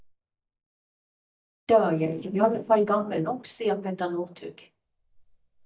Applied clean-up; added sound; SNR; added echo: neural mask model DeepFilterNet 3.